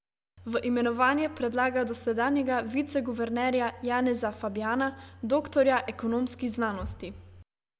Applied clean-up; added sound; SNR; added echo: none; none; none; none.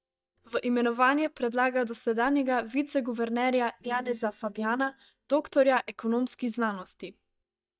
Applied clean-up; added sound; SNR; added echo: neural mask model DeepFilterNet 3.